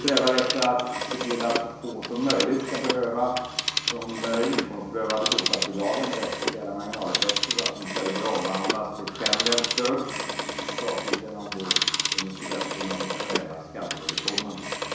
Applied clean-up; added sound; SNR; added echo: none; Telephone; 1 dB; reverberation time 1.0 s.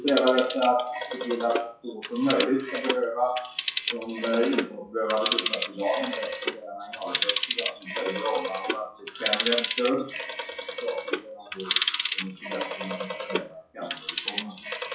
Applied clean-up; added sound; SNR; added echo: classical method WPE with log-MMSE.